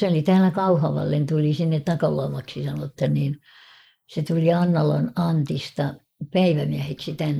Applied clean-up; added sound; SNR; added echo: neural mask model Resemble Enhance denoiser.